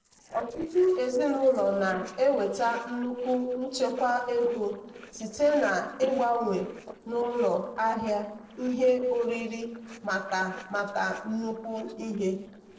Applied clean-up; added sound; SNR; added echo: neural separator model SepFormer DNS4.